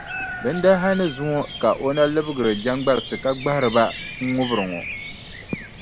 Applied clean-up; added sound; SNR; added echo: none; Bird vocalization, bird call, bird song; 9 dB; none.